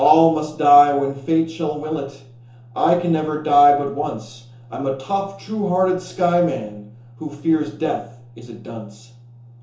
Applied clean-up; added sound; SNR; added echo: none; none; none; reverberation time 0.6 s.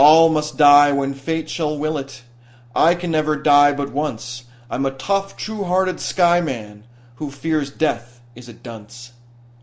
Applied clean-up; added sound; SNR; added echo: none; none; none; none.